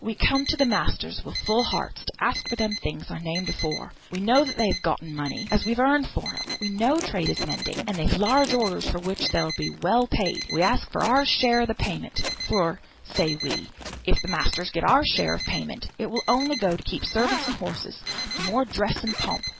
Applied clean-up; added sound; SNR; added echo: none; Alarm + Zipper (clothing); 9 dB; none.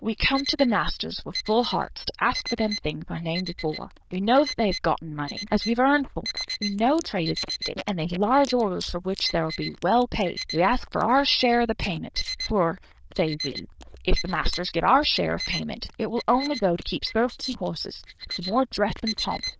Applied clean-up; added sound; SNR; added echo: neural diffusion model UNIVERSE++.